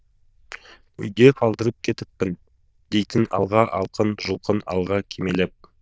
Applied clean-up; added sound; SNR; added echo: neural diffusion model UNIVERSE++.